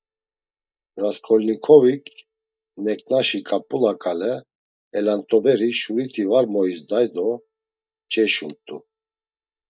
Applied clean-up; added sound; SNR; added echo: neural mask model DeepFilterNet 3.